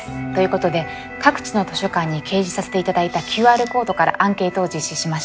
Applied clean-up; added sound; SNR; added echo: none; Squeak / Cupboard open or close; 19 dB; none.